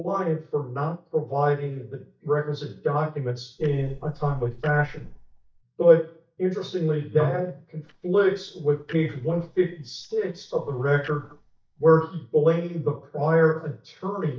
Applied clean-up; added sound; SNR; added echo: neural mask model DeepFilterNet 3.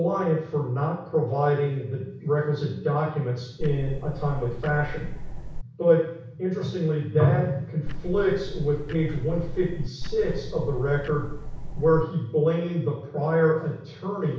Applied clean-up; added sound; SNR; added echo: none; Tick-tock; 6 dB; reverberation time 0.6 s.